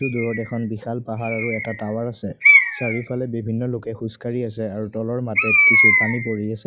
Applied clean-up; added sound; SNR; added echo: classical method log-MMSE.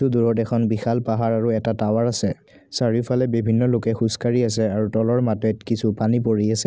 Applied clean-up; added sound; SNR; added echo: none; none; none; none.